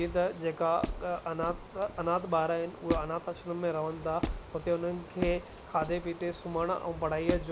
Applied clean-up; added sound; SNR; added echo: none; Squeak; 6 dB; none.